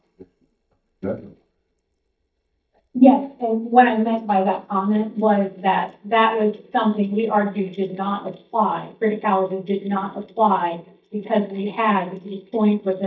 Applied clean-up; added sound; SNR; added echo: neural mask model DeepFilterNet 3.